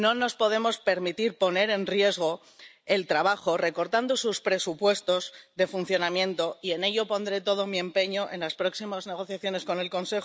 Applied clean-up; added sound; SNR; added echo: none; none; none; none.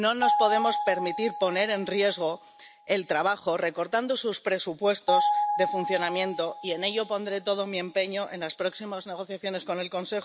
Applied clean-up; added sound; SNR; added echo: none; Piano; 3 dB; none.